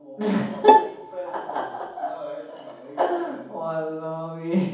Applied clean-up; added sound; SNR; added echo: none; Bowed string instrument; -3 dB; reverberation time 1.2 s.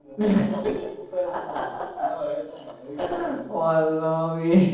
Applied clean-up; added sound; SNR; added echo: neural separator model SepFormer DNS4.